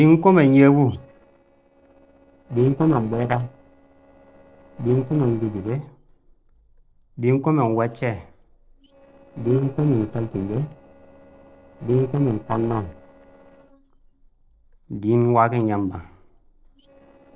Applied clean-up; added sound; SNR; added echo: neural separator model SepFormer DNS4.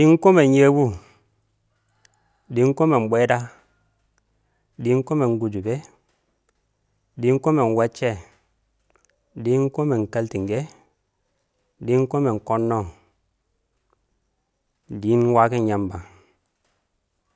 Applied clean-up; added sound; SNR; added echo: none; none; none; none.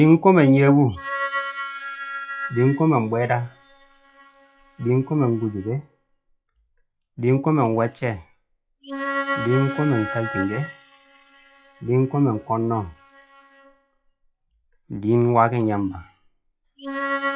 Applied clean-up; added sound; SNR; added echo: classical method WPE with log-MMSE.